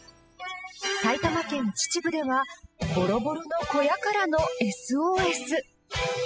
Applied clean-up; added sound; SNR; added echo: classical method spectral subtraction.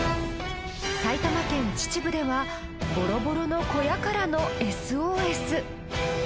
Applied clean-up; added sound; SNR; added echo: none; none; none; none.